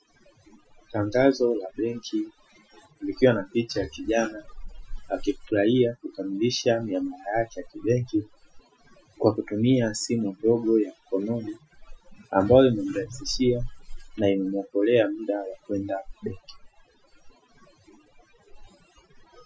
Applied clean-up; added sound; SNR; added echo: classical method Wiener filter.